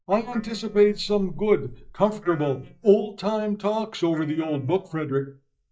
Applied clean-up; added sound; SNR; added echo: neural mask model DeepFilterNet 3.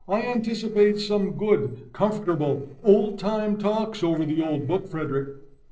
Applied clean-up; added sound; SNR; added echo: neural separator model SepFormer DNS4.